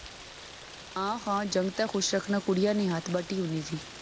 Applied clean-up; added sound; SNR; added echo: none; Rain; 15 dB; none.